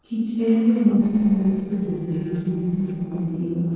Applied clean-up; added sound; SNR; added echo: neural separator model SepFormer DNS4.